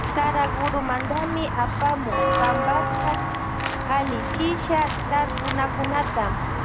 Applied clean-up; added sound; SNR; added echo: none; Walk, footsteps / Bell; 0 dB; none.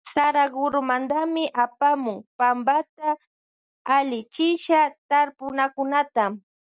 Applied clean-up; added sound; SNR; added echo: none; none; none; none.